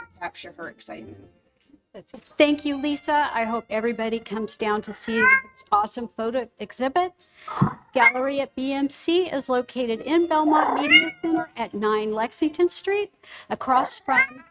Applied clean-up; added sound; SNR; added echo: neural mask model RNNoise.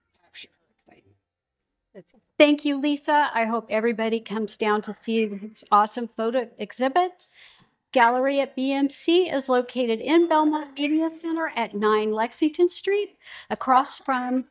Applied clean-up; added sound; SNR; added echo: neural mask model DeepFilterNet 3.